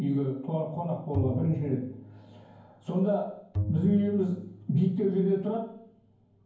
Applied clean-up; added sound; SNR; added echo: none; Bowed string instrument; 9 dB; reverberation time 0.9 s.